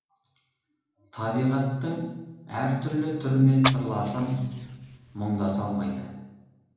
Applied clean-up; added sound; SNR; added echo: none; Fire; 6 dB; reverberation time 1.0 s.